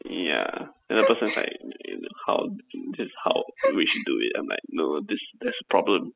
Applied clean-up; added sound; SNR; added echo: classical method spectral subtraction.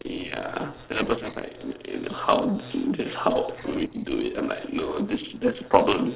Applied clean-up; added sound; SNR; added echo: neural separator model SepFormer DNS4.